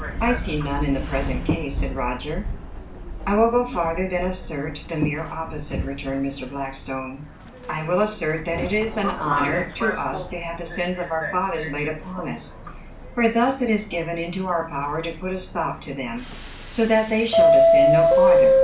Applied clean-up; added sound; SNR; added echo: none; Subway, metro, underground; -1 dB; reverberation time 0.3 s.